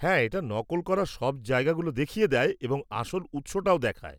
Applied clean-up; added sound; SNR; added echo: none; none; none; none.